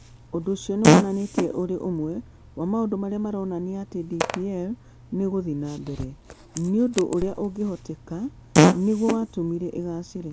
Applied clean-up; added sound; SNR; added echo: none; Fart; 0 dB; none.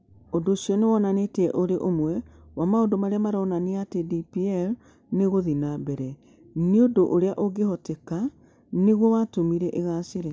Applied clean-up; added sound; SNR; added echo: none; none; none; none.